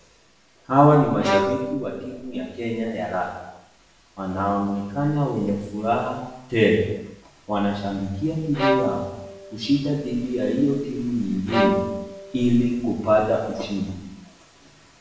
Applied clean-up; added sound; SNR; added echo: none; Bowed string instrument; 5 dB; reverberation time 0.9 s.